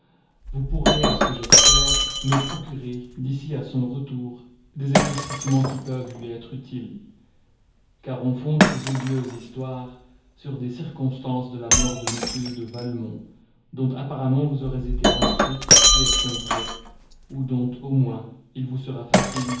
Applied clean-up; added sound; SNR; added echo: none; Shatter; -4 dB; reverberation time 0.7 s.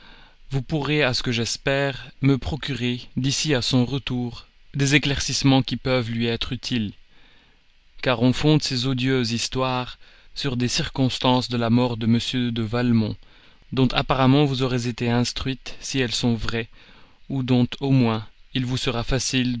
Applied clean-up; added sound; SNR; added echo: none; none; none; none.